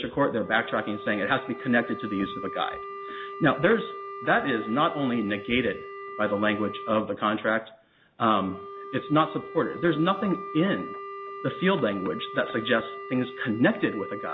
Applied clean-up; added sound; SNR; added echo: none; Wind instrument, woodwind instrument; 11 dB; none.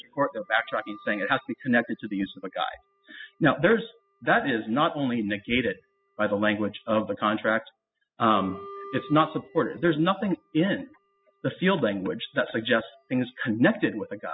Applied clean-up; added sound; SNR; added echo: classical method spectral subtraction.